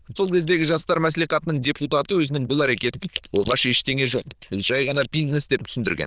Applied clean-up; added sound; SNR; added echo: neural diffusion model UNIVERSE++.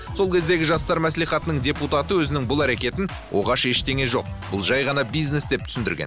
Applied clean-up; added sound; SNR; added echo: none; none; none; none.